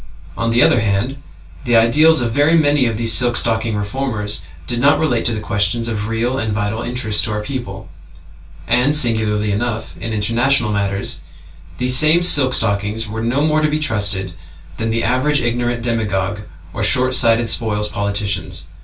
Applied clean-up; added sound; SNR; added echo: none; none; none; reverberation time 0.2 s.